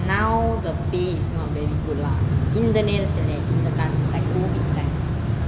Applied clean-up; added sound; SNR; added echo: none; none; none; none.